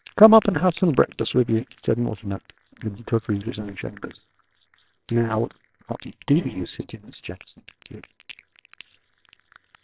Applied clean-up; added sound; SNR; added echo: neural separator model SepFormer WHAMR!.